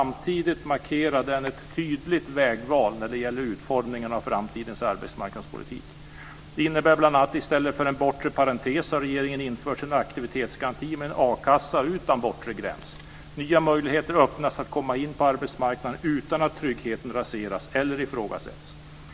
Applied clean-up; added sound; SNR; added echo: none; none; none; none.